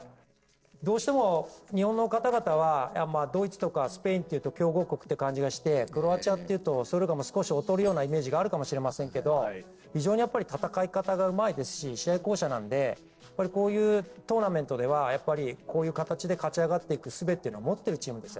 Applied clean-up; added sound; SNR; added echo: neural separator model SepFormer DNS4.